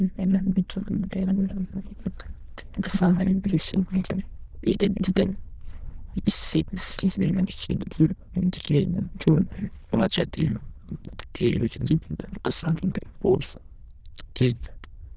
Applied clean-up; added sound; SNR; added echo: neural diffusion model UNIVERSE++.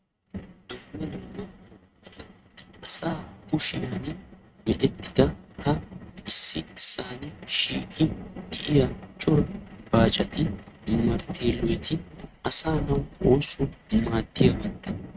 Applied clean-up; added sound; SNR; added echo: neural mask model RNNoise.